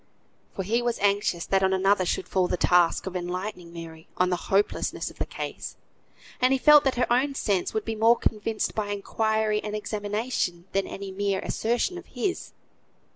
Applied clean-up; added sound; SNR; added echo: none; none; none; none.